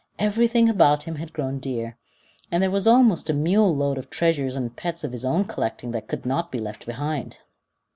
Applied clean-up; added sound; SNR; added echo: none; none; none; none.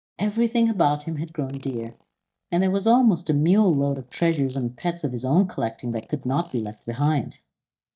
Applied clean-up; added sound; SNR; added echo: neural mask model DeepFilterNet 3.